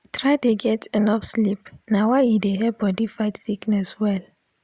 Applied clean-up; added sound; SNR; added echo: none; none; none; none.